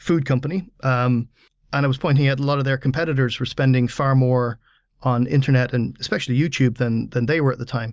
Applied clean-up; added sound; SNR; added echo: none; none; none; none.